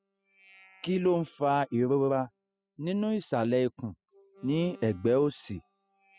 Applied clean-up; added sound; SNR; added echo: classical method spectral subtraction.